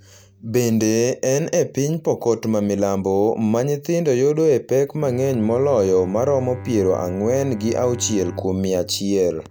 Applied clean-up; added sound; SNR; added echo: none; Bowed string instrument; 17 dB; none.